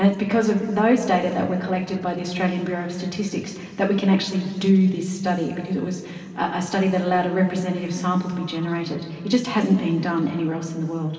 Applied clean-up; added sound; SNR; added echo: none; none; none; reverberation time 2.5 s.